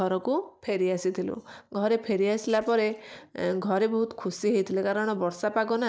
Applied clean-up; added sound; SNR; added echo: neural separator model SepFormer DNS4.